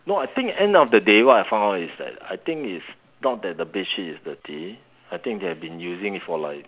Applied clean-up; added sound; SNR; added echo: none; none; none; none.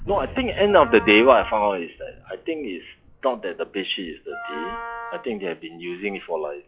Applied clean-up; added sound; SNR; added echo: classical method log-MMSE.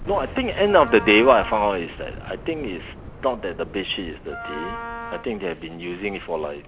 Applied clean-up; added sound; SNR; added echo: none; Thunder / Rain + Wind instrument, woodwind instrument; 12 dB; none.